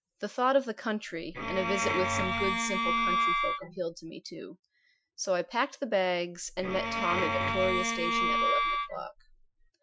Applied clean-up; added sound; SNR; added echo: classical method Wiener filter.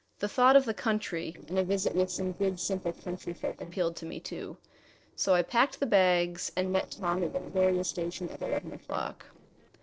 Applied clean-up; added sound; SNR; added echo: neural separator model SepFormer DNS4.